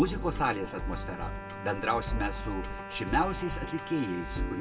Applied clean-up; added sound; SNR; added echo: none; Bowed string instrument; 11 dB; reverberation time 1.4 s.